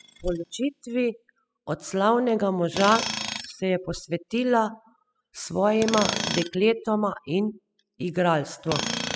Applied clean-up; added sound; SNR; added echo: classical method spectral subtraction.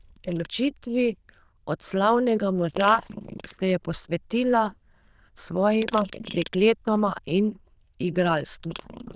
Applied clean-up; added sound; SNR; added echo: neural diffusion model UNIVERSE++.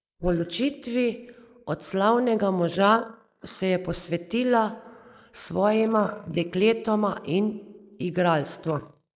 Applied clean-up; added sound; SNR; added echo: neural mask model Resemble Enhance denoiser.